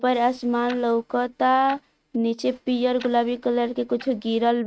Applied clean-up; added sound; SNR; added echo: neural mask model RNNoise.